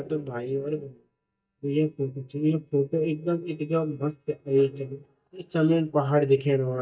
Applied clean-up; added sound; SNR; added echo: neural mask model DeepFilterNet 3.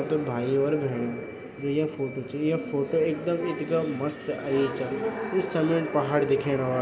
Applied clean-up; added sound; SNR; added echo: none; none; none; none.